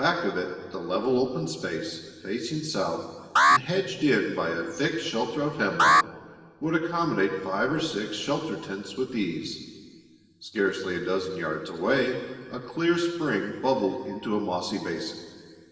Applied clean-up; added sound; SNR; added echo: none; Alarm; -3 dB; reverberation time 2.3 s.